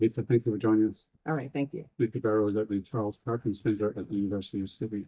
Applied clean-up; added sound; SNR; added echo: neural mask model DeepFilterNet 3.